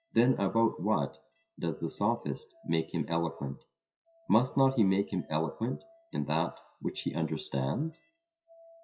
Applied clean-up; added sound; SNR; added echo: classical method WPE with log-MMSE.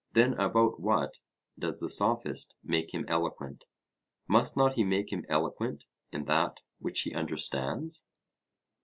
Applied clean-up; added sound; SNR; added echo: none; none; none; none.